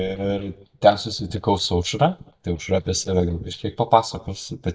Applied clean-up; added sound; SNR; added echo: neural mask model DeepFilterNet 3.